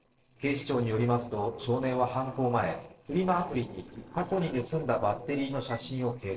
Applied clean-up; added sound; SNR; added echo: neural separator model SepFormer DNS4.